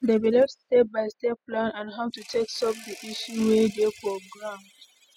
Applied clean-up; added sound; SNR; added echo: classical method spectral subtraction.